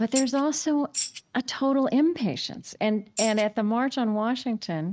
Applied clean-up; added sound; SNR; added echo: neural mask model RNNoise.